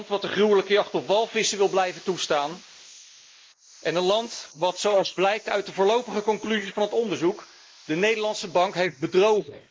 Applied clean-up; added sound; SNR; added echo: neural mask model Resemble Enhance denoiser.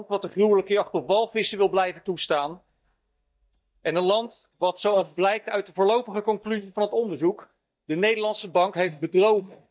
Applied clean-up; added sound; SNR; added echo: neural mask model DeepFilterNet 3.